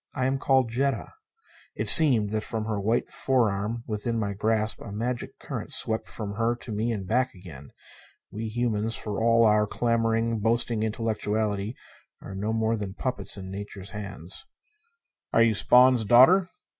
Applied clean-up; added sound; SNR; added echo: none; none; none; none.